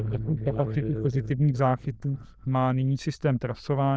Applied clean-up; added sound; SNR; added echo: neural diffusion model UNIVERSE++.